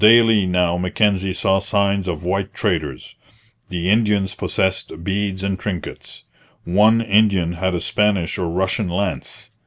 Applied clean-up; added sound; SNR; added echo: none; none; none; none.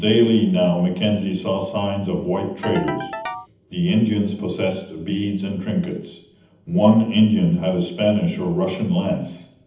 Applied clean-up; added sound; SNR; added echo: none; Ringtone / Keyboard (musical); 12 dB; reverberation time 0.8 s.